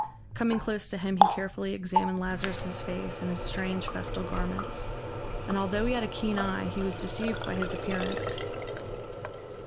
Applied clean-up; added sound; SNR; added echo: none; Water tap, faucet; 0 dB; none.